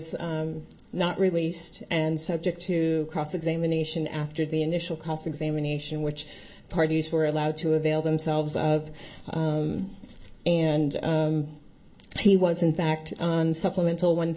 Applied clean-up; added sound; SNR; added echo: none; none; none; none.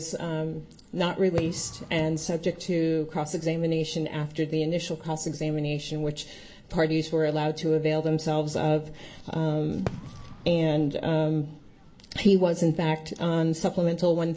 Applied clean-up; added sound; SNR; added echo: none; Fireworks; 16 dB; none.